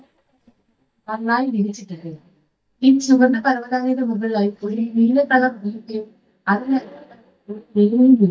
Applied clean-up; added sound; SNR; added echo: neural mask model DeepFilterNet 3.